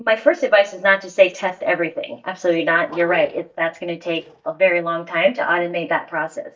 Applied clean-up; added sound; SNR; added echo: neural mask model DeepFilterNet 3.